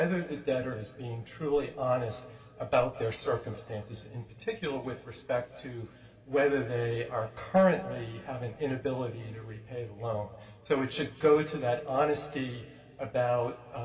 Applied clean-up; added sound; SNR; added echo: none; Whoosh, swoosh, swish; 19 dB; reverberation time 2.8 s.